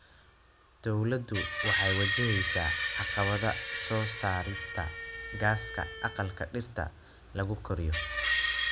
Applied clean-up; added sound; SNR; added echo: none; Screech; 0 dB; none.